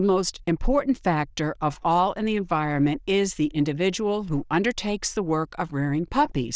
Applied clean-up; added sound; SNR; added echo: neural diffusion model UNIVERSE++.